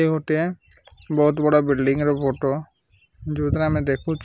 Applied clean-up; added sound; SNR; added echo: none; none; none; none.